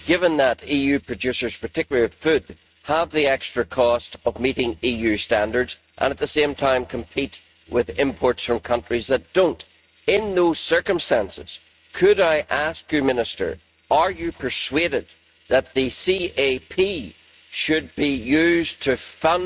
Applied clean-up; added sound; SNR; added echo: neural mask model RNNoise.